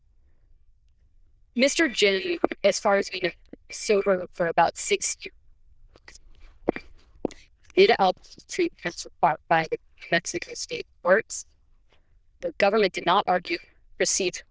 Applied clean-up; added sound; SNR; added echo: neural diffusion model UNIVERSE++.